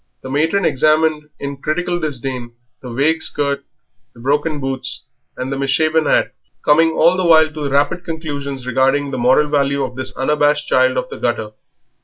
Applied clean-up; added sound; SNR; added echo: none; none; none; none.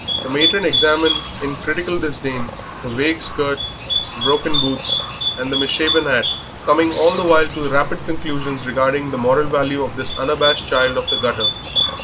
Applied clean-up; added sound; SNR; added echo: none; Bird; 4 dB; none.